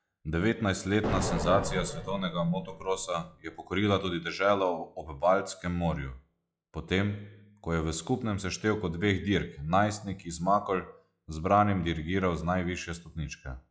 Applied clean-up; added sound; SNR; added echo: classical method log-MMSE.